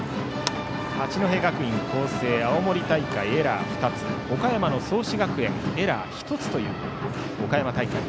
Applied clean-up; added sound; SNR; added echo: none; none; none; none.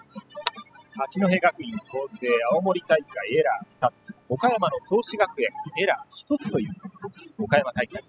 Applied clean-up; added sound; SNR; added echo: classical method spectral subtraction.